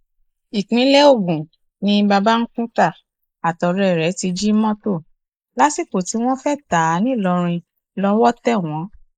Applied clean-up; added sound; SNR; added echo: neural mask model Resemble Enhance denoiser.